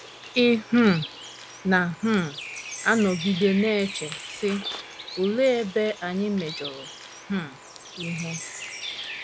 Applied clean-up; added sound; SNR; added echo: none; Bird; 12 dB; none.